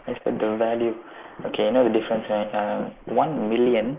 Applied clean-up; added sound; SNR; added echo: neural mask model Resemble Enhance denoiser.